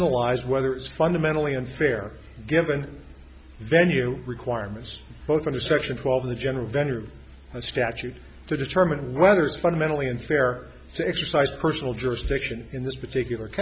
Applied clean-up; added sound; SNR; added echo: none; none; none; none.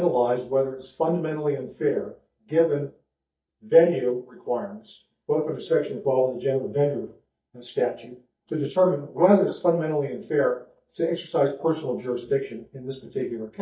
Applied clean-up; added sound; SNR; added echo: neural mask model DeepFilterNet 3.